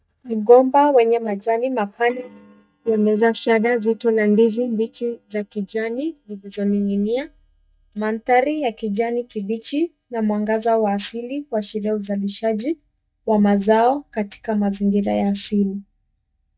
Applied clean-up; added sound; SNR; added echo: neural mask model DeepFilterNet 3.